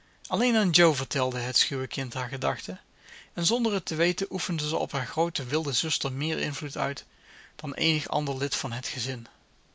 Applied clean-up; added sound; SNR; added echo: none; none; none; none.